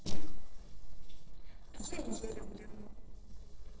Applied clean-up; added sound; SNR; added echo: neural separator model SepFormer DNS4.